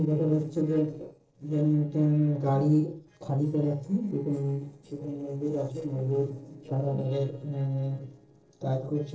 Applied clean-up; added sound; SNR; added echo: neural separator model SepFormer DNS4.